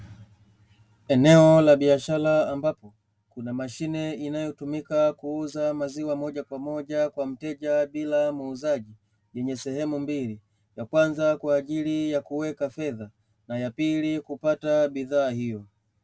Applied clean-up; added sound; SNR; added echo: none; none; none; none.